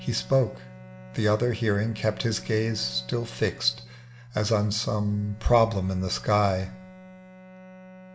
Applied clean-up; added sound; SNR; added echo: none; Bowed string instrument; 20 dB; reverberation time 0.6 s.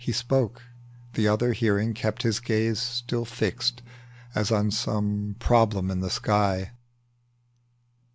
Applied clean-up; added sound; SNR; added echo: none; none; none; none.